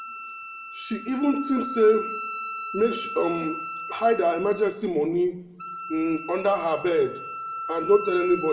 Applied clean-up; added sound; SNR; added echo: none; Wind instrument, woodwind instrument; 10 dB; reverberation time 0.6 s.